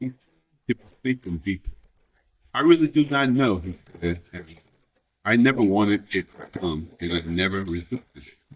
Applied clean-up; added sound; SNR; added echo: neural mask model DeepFilterNet 3.